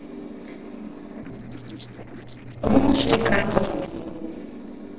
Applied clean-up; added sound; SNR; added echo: neural separator model SepFormer DNS4.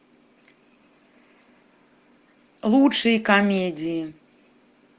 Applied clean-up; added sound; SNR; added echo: none; none; none; none.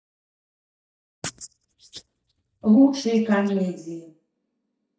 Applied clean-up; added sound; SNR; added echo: neural mask model DeepFilterNet 3.